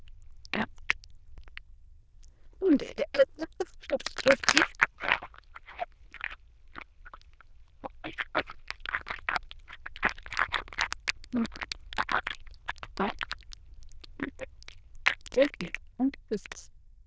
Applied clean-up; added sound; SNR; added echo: neural diffusion model UNIVERSE++.